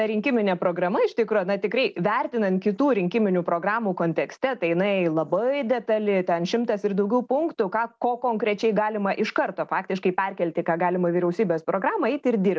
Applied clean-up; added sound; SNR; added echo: none; none; none; none.